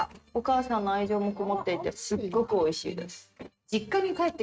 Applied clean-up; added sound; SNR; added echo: neural mask model RNNoise.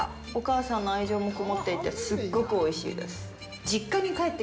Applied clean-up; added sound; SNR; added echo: none; none; none; none.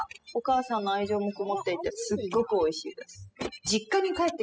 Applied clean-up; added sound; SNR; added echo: classical method spectral subtraction.